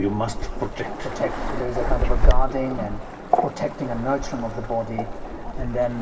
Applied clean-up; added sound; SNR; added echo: none; Waves, surf; -4 dB; reverberation time 0.2 s.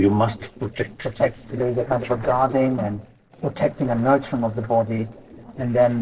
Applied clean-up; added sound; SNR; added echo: neural separator model SepFormer DNS4.